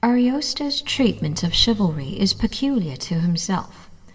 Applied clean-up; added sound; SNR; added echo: none; Bowed string instrument; 19 dB; reverberation time 1.3 s.